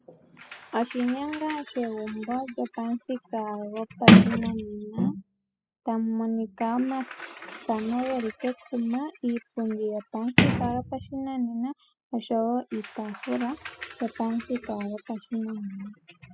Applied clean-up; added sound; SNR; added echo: classical method spectral subtraction.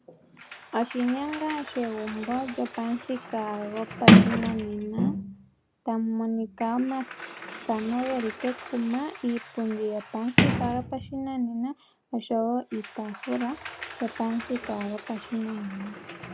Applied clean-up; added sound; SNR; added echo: none; Sliding door; -1 dB; none.